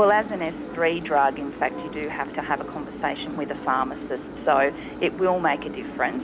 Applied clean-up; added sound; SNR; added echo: none; Engine; 10 dB; none.